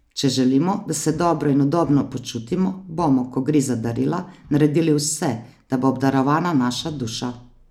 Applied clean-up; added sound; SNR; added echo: none; none; none; none.